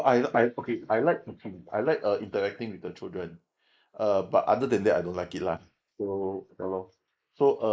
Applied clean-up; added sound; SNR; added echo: neural mask model Resemble Enhance denoiser.